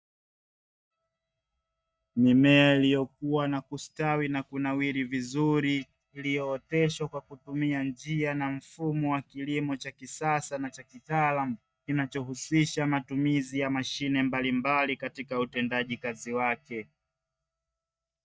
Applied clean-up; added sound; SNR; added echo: neural mask model DeepFilterNet 3.